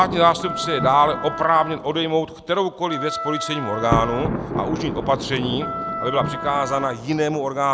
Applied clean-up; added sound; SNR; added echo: none; Thunder + Wind instrument, woodwind instrument; 6 dB; none.